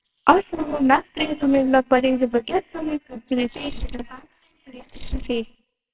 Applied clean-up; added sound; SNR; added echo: neural separator model SepFormer WHAMR!.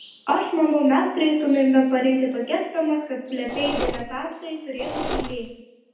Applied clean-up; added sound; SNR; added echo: none; Mechanisms; 8 dB; reverberation time 0.9 s.